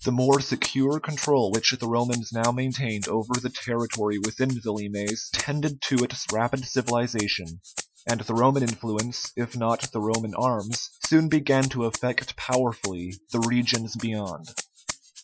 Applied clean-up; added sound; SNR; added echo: classical method Wiener filter.